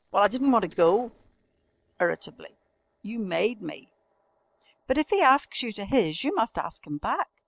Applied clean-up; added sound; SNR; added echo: neural separator model SepFormer DNS4.